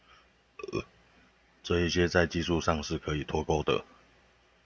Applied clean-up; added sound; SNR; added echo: none; none; none; none.